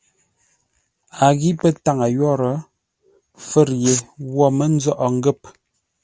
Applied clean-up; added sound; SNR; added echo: none; none; none; none.